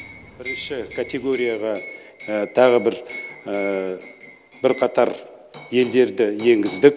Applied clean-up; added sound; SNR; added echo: none; Liquid; 14 dB; none.